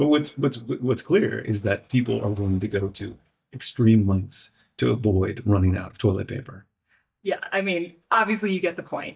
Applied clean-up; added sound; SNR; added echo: neural mask model DeepFilterNet 3.